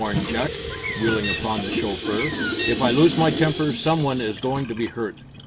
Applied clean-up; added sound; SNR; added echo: none; Sink (filling or washing) / Water tap, faucet + Bird; 4 dB; none.